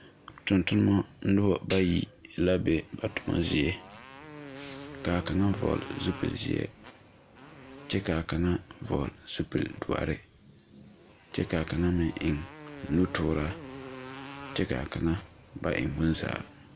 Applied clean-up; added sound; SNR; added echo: none; Motorcycle; 17 dB; none.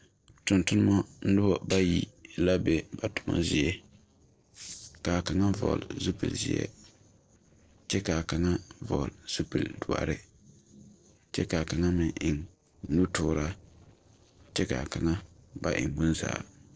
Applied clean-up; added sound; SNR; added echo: neural separator model SepFormer DNS4.